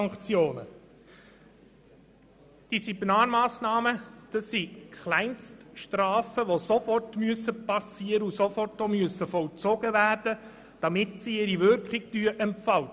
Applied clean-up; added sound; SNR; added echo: none; none; none; none.